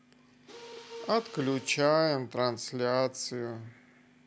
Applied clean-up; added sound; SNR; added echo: none; Mechanisms; 18 dB; none.